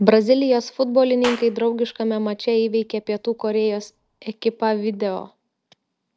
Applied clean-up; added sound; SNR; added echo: none; Clapping; 17 dB; none.